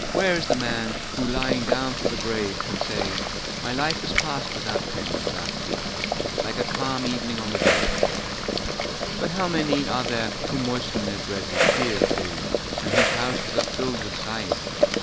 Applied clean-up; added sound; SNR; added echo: none; Whoosh, swoosh, swish + Boiling; -4 dB; none.